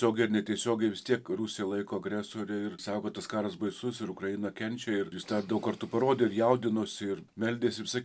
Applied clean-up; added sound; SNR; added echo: none; none; none; none.